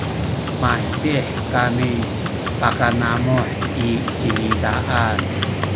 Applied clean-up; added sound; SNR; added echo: none; Livestock, farm animals, working animals; 0 dB; none.